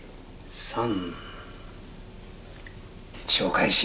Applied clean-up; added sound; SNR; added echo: none; none; none; none.